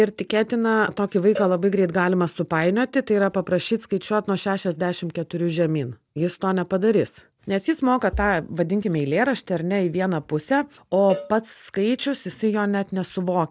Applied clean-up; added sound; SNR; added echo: none; Cowbell; 16 dB; none.